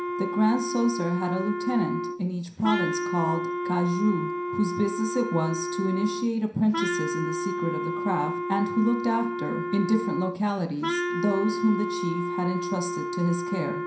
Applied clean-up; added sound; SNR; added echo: none; Wind instrument, woodwind instrument; 3 dB; reverberation time 0.5 s.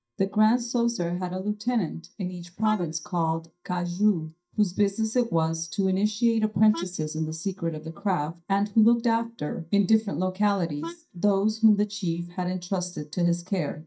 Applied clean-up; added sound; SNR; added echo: neural mask model DeepFilterNet 3.